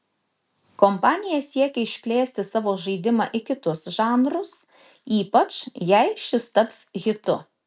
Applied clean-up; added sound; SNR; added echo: none; none; none; none.